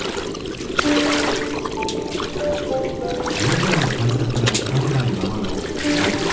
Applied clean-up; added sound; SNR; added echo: none; Gurgling; 0 dB; reverberation time 0.6 s.